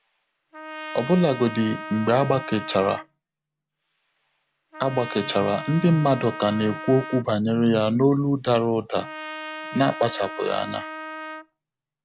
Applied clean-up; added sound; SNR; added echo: none; Trumpet; 13 dB; none.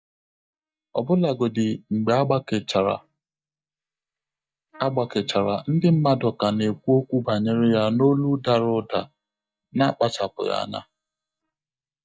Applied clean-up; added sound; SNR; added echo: neural mask model DeepFilterNet 3.